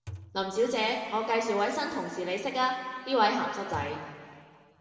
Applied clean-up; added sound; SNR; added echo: none; Thump, thud; 17 dB; reverberation time 2.1 s.